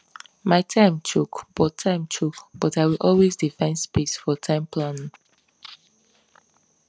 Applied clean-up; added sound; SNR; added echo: none; none; none; none.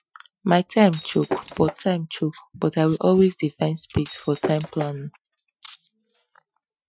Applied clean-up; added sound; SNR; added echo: classical method Wiener filter.